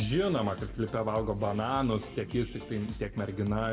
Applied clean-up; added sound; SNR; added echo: none; none; none; reverberation time 1.4 s.